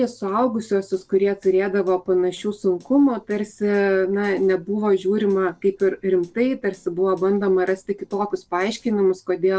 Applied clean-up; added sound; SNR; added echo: neural separator model SepFormer DNS4.